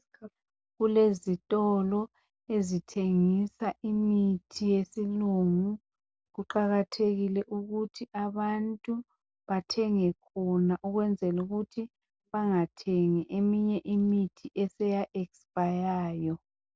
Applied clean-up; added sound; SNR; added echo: none; none; none; none.